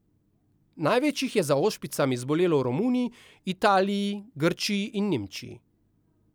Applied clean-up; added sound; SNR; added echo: none; none; none; none.